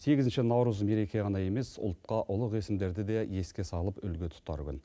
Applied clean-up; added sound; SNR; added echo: none; none; none; none.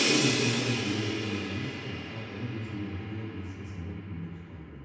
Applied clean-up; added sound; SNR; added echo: none; Crash cymbal; -1 dB; reverberation time 1.2 s.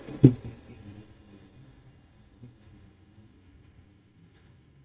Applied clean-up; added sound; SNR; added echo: neural mask model DeepFilterNet 3.